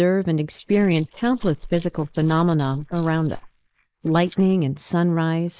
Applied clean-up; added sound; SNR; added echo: neural mask model Resemble Enhance denoiser.